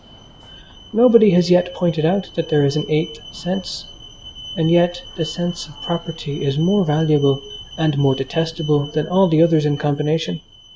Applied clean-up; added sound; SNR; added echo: none; Alarm; 18 dB; none.